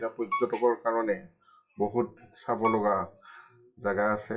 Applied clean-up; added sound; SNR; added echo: classical method WPE with log-MMSE.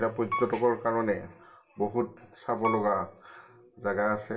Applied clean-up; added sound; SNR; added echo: none; Piano; 10 dB; reverberation time 0.2 s.